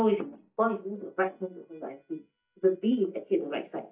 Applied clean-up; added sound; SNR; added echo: neural mask model DeepFilterNet 3.